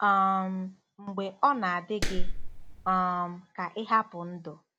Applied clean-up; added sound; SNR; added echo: none; Clapping; -3 dB; none.